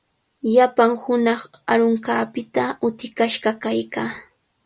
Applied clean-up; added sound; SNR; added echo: none; none; none; none.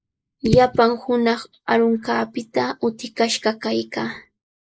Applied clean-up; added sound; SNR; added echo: neural mask model Resemble Enhance denoiser.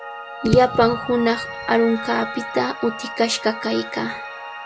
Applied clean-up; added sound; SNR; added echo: none; Piano + Fireworks / Boom; 8 dB; none.